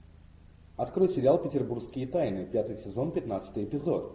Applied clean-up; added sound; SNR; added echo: none; none; none; none.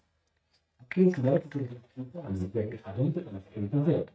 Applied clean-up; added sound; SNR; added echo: neural mask model DeepFilterNet 3.